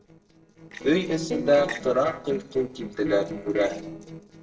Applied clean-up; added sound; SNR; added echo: neural separator model SepFormer DNS4.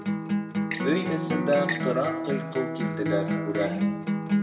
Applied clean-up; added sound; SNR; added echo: none; Acoustic guitar; -2 dB; reverberation time 0.9 s.